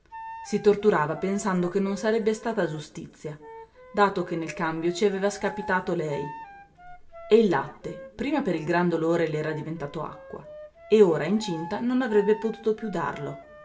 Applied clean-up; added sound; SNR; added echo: none; Wind instrument, woodwind instrument; 18 dB; reverberation time 0.7 s.